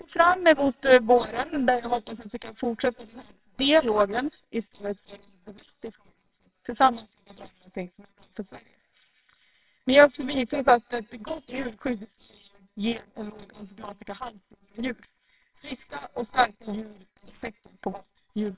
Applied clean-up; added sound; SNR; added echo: neural separator model SepFormer WHAMR!.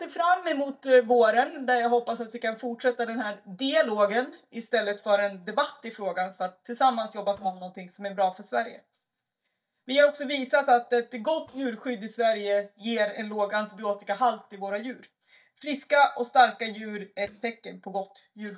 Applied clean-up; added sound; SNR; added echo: neural mask model DeepFilterNet 3.